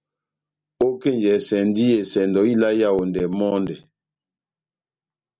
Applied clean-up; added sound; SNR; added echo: none; none; none; none.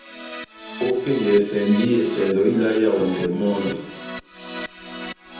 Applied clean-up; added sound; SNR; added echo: none; Keyboard (musical); 12 dB; reverberation time 0.9 s.